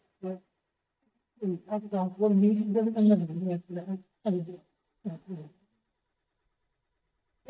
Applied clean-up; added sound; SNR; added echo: neural mask model DeepFilterNet 3.